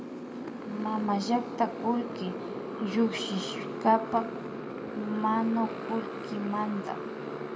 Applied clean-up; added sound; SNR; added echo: none; Motorcycle; 6 dB; reverberation time 0.9 s.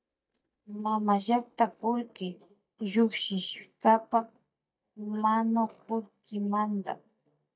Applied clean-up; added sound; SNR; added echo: neural mask model DeepFilterNet 3.